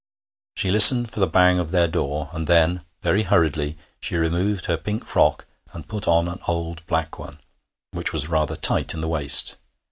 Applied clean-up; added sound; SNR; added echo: none; none; none; none.